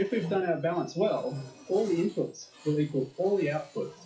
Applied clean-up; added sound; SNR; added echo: classical method WPE with log-MMSE.